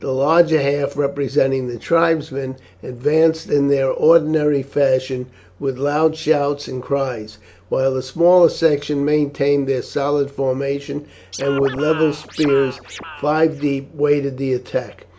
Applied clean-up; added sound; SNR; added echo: none; Scratching (performance technique); 14 dB; none.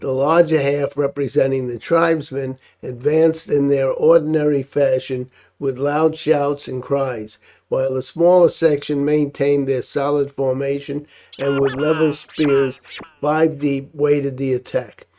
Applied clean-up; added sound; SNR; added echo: neural mask model RNNoise.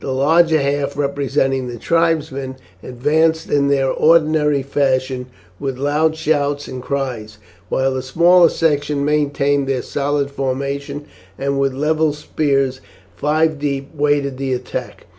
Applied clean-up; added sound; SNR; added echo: none; none; none; none.